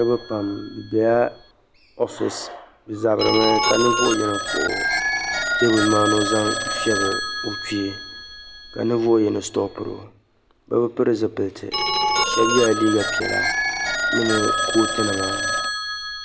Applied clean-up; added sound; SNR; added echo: none; Telephone; 2 dB; none.